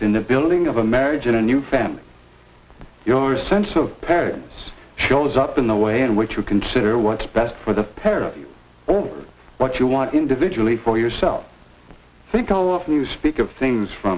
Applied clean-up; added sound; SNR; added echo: none; none; none; none.